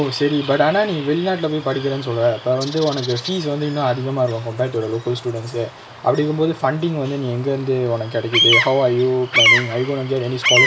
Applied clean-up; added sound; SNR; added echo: none; Bird vocalization, bird call, bird song; 4 dB; none.